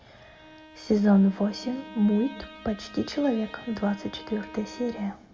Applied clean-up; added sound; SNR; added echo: none; Bowed string instrument; 19 dB; reverberation time 1.2 s.